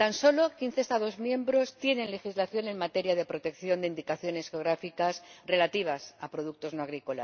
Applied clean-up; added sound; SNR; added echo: none; none; none; none.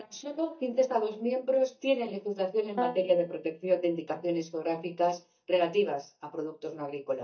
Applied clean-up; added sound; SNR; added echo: neural mask model DeepFilterNet 3.